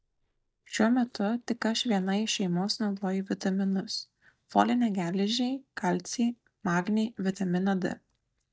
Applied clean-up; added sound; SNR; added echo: neural mask model DeepFilterNet 3.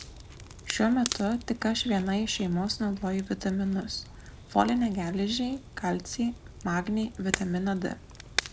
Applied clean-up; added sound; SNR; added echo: none; Crackle; 11 dB; none.